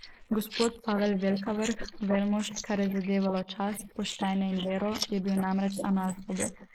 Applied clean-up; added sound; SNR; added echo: neural mask model Resemble Enhance denoiser.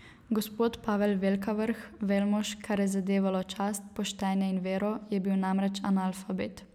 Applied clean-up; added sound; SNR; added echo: none; none; none; none.